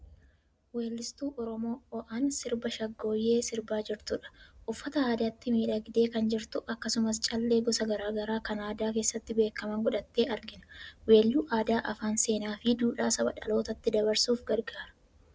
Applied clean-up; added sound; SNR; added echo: none; none; none; none.